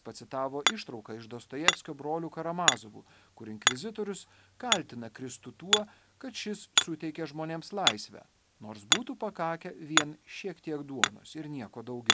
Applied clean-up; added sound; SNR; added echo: none; Hammer; -4 dB; none.